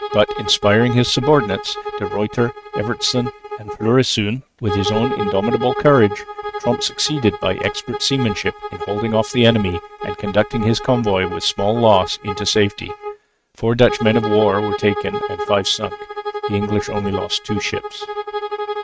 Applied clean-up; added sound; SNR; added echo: neural mask model RNNoise.